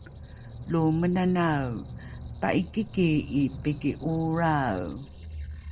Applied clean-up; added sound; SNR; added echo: none; Squeak; 12 dB; none.